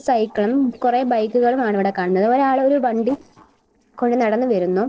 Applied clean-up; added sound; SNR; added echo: neural separator model SepFormer DNS4.